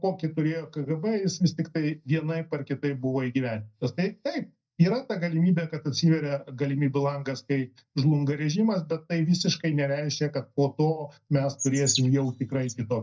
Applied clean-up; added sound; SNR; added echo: neural mask model DeepFilterNet 3.